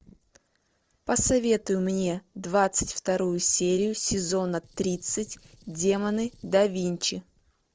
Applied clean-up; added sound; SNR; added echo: neural separator model SepFormer DNS4.